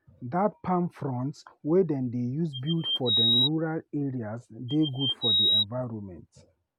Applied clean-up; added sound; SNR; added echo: none; Bird vocalization, bird call, bird song; -4 dB; none.